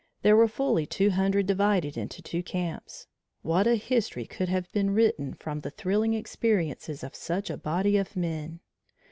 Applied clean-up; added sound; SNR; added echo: none; none; none; none.